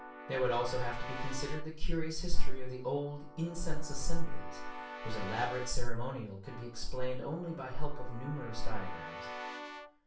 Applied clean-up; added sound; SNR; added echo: none; Keyboard (musical) / Brass instrument; 17 dB; reverberation time 0.4 s.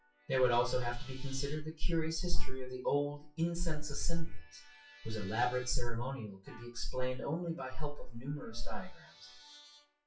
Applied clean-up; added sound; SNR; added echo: classical method WPE with log-MMSE.